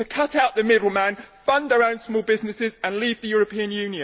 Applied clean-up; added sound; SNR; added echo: none; none; none; none.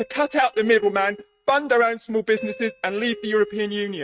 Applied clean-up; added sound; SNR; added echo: neural mask model RNNoise.